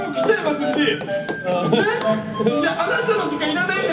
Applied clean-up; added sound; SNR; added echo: none; Run; 11 dB; reverberation time 0.4 s.